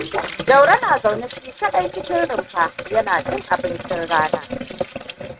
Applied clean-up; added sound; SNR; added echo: neural mask model RNNoise.